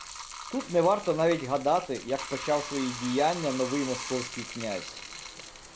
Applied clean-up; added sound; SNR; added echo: none; Bathtub (filling or washing); 11 dB; none.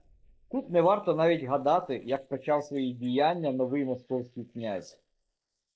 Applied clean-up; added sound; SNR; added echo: neural mask model Resemble Enhance denoiser.